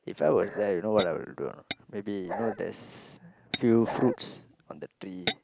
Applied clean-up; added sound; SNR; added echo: neural mask model Resemble Enhance denoiser.